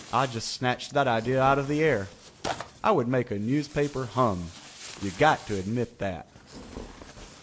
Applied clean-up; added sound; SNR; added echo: none; Tearing; 16 dB; none.